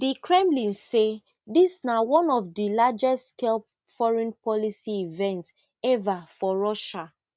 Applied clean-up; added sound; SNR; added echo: none; none; none; none.